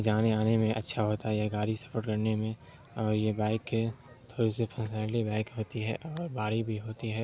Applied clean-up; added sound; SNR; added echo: none; none; none; none.